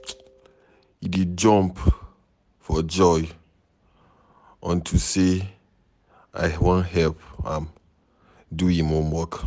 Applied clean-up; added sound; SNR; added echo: none; none; none; none.